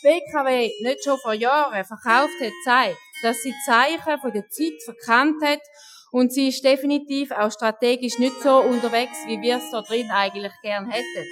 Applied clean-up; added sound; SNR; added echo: classical method Wiener filter.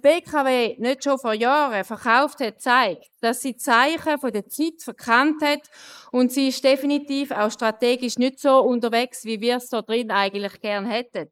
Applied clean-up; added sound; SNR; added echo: neural mask model Resemble Enhance denoiser.